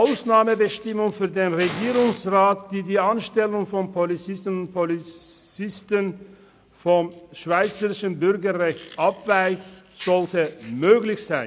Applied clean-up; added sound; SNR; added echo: none; Fire; 19 dB; none.